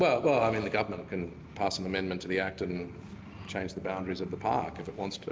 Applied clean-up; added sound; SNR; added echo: none; none; none; none.